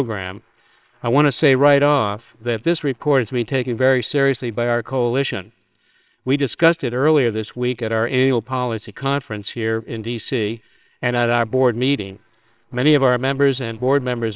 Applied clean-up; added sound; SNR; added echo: neural separator model SepFormer WHAMR!.